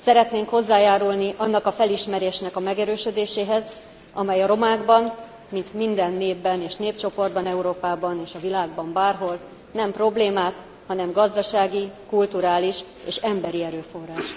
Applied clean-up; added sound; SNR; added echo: none; none; none; none.